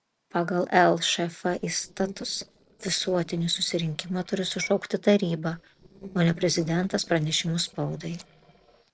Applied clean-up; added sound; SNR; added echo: neural separator model SepFormer DNS4.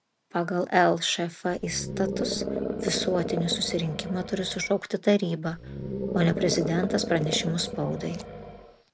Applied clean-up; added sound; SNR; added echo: none; Animal; 5 dB; none.